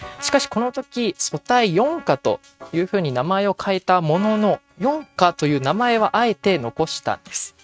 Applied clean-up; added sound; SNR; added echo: neural mask model RNNoise.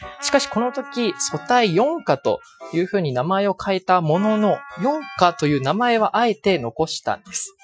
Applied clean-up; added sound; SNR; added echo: classical method Wiener filter.